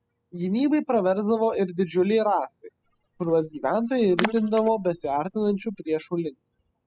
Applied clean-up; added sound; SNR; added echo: classical method spectral subtraction.